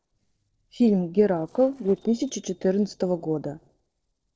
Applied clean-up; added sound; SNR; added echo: neural separator model SepFormer DNS4.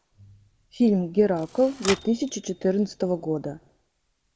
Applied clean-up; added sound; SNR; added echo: none; Typewriter; 13 dB; none.